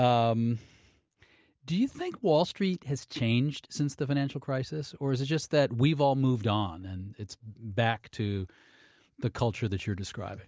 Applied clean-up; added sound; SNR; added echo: none; none; none; none.